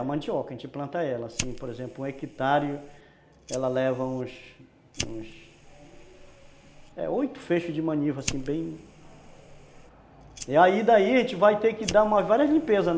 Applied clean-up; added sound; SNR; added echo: none; Fire; 16 dB; none.